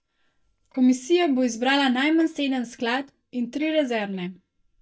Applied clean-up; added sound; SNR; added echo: neural mask model DeepFilterNet 3.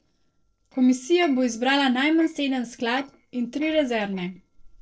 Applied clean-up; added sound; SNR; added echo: neural separator model SepFormer DNS4.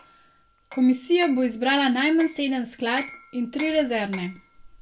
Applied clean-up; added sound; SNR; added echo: none; Hammer; 19 dB; reverberation time 0.2 s.